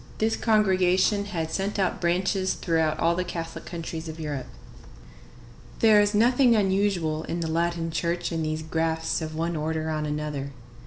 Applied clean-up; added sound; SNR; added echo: none; none; none; none.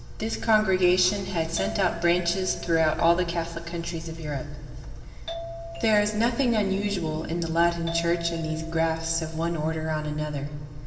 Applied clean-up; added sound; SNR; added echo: none; Doorbell; 14 dB; reverberation time 2.4 s.